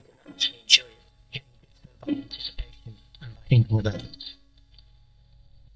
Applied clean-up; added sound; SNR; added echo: neural mask model DeepFilterNet 3.